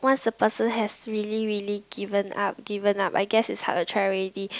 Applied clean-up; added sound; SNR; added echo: none; none; none; none.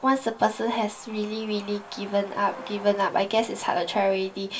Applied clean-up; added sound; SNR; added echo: none; Truck; 18 dB; reverberation time 0.2 s.